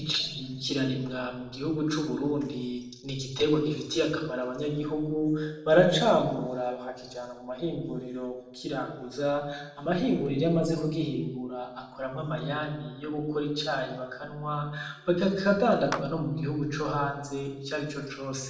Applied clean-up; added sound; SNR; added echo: neural separator model SepFormer DNS4.